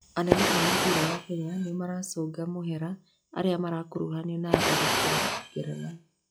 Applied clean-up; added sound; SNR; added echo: classical method log-MMSE.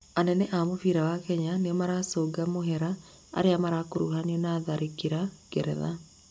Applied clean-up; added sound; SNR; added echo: none; none; none; none.